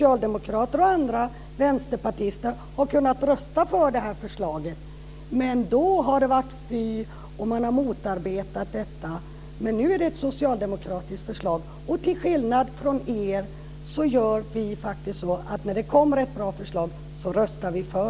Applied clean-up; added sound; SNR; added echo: none; none; none; none.